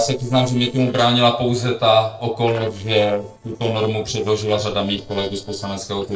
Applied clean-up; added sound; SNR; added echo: neural separator model SepFormer DNS4.